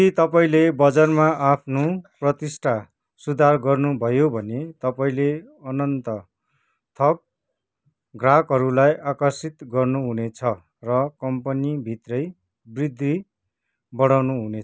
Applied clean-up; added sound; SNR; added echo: none; none; none; none.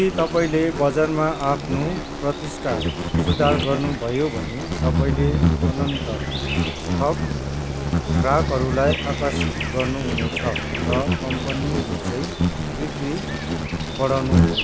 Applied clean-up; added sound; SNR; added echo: none; Insect; -2 dB; none.